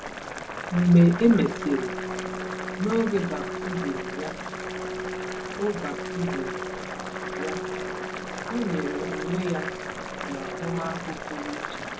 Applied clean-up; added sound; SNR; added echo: none; Boiling + Organ; 5 dB; none.